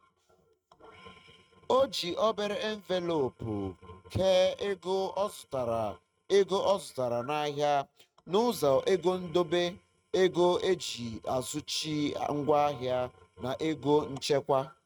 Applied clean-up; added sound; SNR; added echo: neural mask model RNNoise.